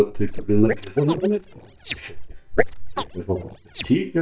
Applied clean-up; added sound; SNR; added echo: neural mask model DeepFilterNet 3.